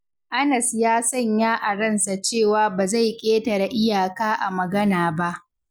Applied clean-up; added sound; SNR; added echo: none; none; none; none.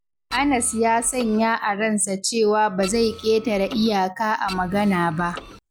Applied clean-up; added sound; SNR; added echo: none; Printer; 17 dB; none.